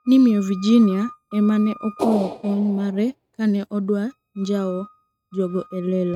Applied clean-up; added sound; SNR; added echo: neural mask model RNNoise.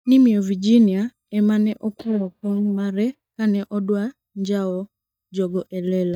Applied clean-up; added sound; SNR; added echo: neural mask model DeepFilterNet 3.